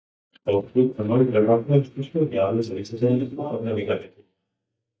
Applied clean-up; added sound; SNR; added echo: neural mask model DeepFilterNet 3.